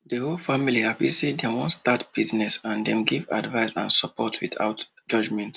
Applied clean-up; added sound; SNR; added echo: none; none; none; none.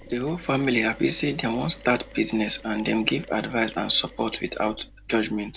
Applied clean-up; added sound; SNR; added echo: none; Mechanisms; 19 dB; none.